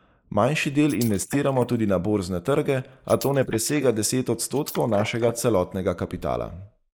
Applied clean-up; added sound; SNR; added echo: neural mask model Resemble Enhance denoiser.